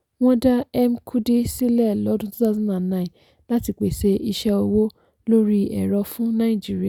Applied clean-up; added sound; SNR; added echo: none; none; none; none.